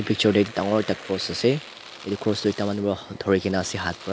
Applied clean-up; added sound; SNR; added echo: none; Domestic sounds, home sounds; 17 dB; none.